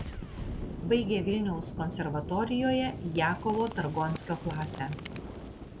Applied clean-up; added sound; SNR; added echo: none; Boom; 7 dB; none.